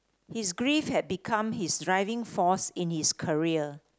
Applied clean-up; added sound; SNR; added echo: none; none; none; none.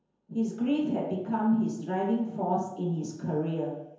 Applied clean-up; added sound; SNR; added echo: none; none; none; reverberation time 0.9 s.